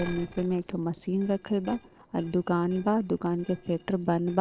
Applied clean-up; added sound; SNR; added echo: neural separator model SepFormer DNS4.